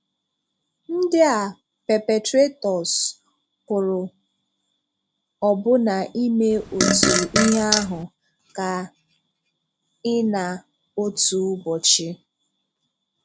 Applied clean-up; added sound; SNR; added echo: none; Fart; -2 dB; none.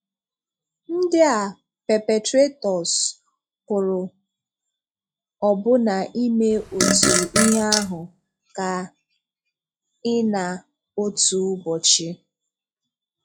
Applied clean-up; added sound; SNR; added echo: classical method log-MMSE.